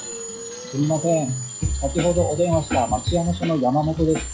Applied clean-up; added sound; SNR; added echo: classical method log-MMSE.